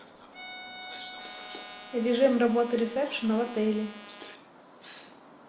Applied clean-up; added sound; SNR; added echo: none; Bowed string instrument + Trumpet; 15 dB; none.